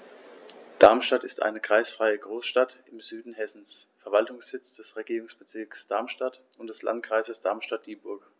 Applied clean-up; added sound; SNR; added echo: none; none; none; none.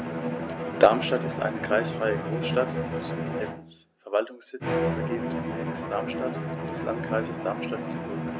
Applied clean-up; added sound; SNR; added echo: none; Bowed string instrument; 1 dB; none.